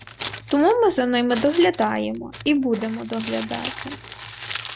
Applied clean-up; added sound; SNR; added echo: none; Crumpling, crinkling; 11 dB; none.